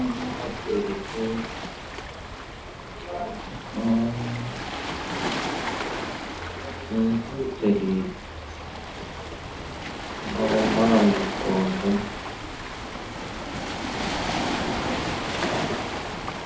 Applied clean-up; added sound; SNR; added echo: none; Waves, surf; 2 dB; reverberation time 0.5 s.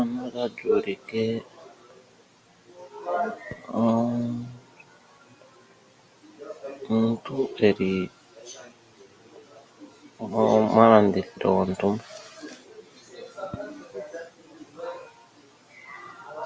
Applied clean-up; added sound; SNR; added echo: none; none; none; none.